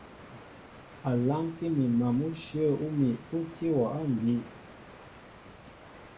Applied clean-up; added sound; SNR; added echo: none; Water; 19 dB; reverberation time 0.4 s.